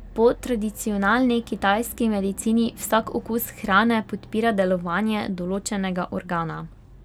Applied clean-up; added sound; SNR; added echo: none; none; none; none.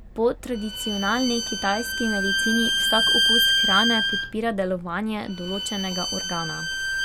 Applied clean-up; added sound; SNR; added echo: none; Bowed string instrument; -1 dB; none.